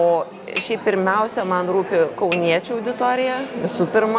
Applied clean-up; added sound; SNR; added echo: none; Dishes, pots, and pans / Chink, clink; 16 dB; none.